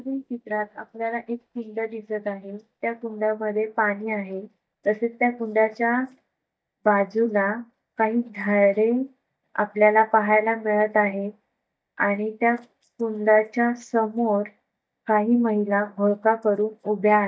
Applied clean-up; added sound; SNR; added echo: neural mask model DeepFilterNet 3.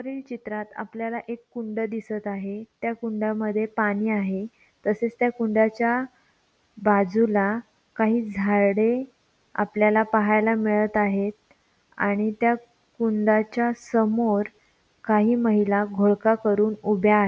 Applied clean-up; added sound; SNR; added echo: none; none; none; none.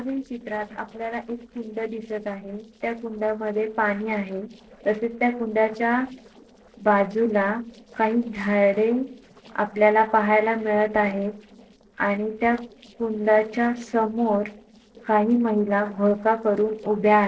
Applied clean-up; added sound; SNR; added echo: neural separator model SepFormer DNS4.